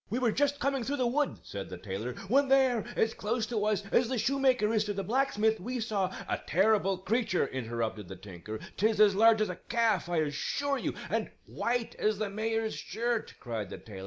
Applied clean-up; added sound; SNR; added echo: none; none; none; none.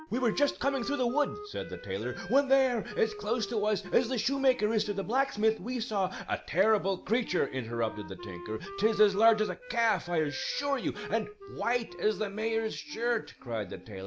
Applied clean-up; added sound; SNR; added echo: none; Wind instrument, woodwind instrument; 16 dB; none.